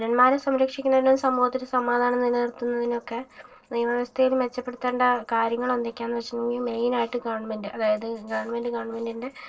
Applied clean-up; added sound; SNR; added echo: neural separator model SepFormer DNS4.